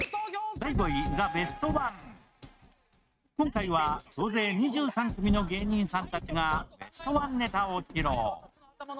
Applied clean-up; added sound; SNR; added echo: neural mask model RNNoise.